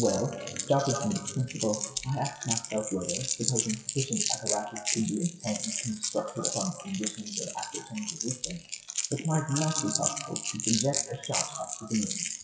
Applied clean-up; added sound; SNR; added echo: classical method WPE with log-MMSE.